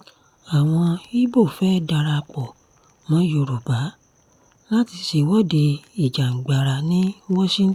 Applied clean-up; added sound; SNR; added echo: none; none; none; none.